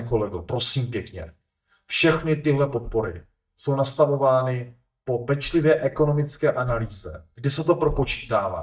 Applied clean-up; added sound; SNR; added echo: neural mask model DeepFilterNet 3.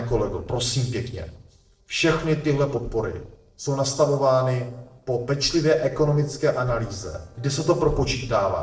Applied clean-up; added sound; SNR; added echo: neural separator model SepFormer DNS4.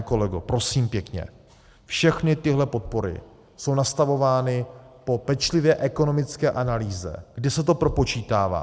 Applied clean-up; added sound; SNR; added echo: none; none; none; none.